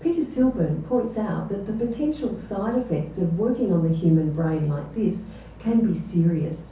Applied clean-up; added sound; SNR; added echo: none; Boat, Water vehicle; 20 dB; reverberation time 0.6 s.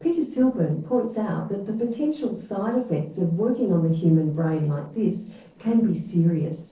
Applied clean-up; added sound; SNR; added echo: neural separator model SepFormer DNS4.